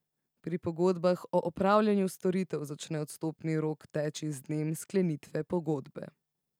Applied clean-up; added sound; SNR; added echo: none; none; none; none.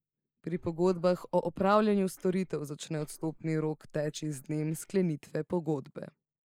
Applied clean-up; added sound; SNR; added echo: neural mask model Resemble Enhance denoiser.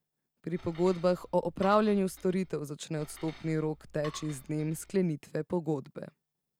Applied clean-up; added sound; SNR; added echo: none; Cutlery, silverware / Dishes, pots, and pans; 19 dB; none.